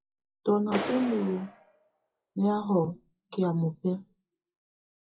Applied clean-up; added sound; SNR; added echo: classical method WPE with log-MMSE.